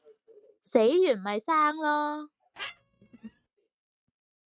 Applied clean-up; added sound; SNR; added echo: neural mask model RNNoise.